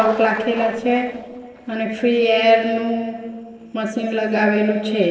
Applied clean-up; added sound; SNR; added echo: neural separator model SepFormer DNS4.